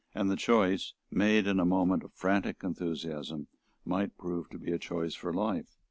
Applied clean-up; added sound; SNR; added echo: none; none; none; none.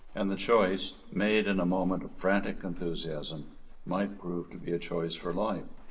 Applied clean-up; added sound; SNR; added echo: none; Walk, footsteps; 11 dB; reverberation time 0.7 s.